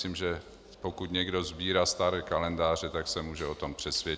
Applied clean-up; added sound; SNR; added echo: none; none; none; none.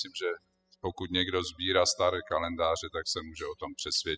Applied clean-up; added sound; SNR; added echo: classical method spectral subtraction.